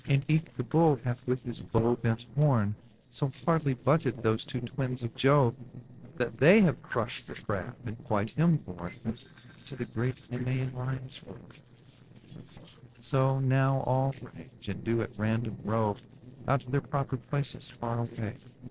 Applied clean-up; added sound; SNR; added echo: neural separator model SepFormer DNS4.